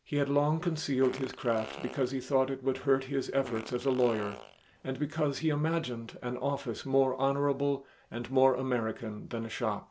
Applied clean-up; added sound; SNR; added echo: none; Fart; 16 dB; none.